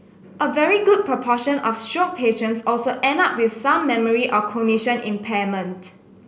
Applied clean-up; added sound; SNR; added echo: none; none; none; none.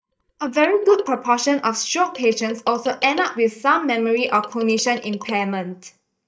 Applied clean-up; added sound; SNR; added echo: neural mask model DeepFilterNet 3.